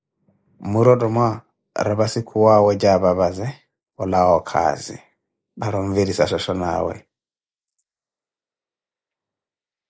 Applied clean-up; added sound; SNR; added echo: neural mask model Resemble Enhance denoiser.